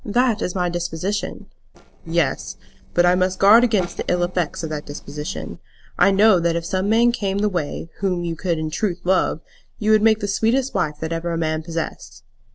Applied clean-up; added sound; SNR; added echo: neural separator model SepFormer DNS4.